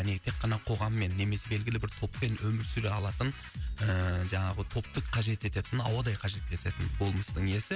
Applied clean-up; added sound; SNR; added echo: none; none; none; none.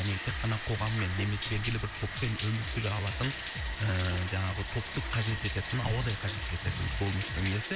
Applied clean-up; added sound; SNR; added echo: none; Bathtub (filling or washing); 7 dB; none.